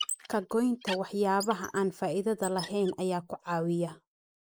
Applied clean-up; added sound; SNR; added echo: neural mask model Resemble Enhance denoiser.